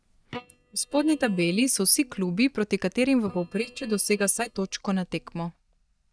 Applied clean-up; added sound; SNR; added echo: neural mask model DeepFilterNet 3.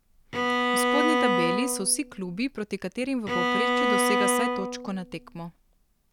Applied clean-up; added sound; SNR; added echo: none; Bowed string instrument; -5 dB; none.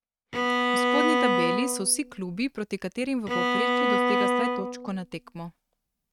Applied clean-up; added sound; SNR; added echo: neural mask model RNNoise.